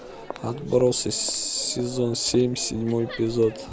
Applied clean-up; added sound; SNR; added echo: none; Crowd; 16 dB; none.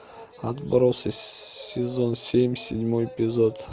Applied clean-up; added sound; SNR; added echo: none; none; none; none.